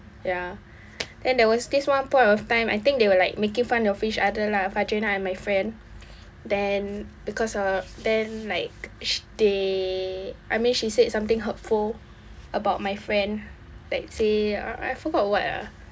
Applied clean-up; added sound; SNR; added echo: none; none; none; none.